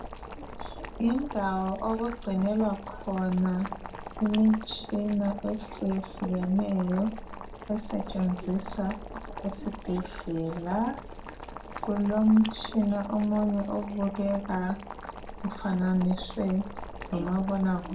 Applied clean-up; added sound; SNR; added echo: none; Boiling; 11 dB; reverberation time 0.3 s.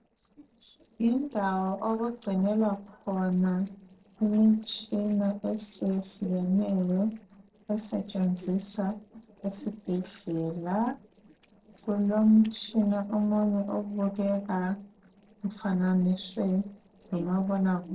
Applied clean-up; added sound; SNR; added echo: neural separator model SepFormer DNS4.